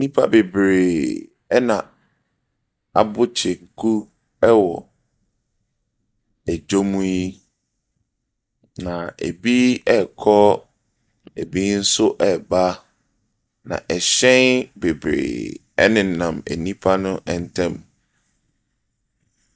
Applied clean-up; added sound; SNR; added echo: neural mask model DeepFilterNet 3.